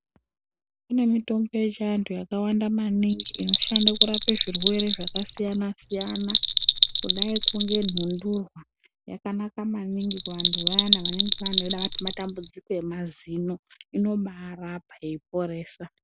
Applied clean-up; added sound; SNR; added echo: none; Bell; -3 dB; none.